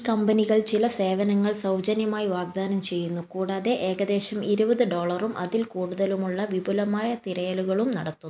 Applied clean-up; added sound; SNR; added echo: none; none; none; none.